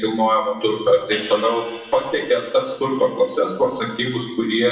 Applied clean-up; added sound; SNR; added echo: none; Hi-hat; 15 dB; reverberation time 0.9 s.